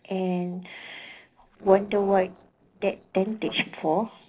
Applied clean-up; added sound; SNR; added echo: neural separator model SepFormer DNS4.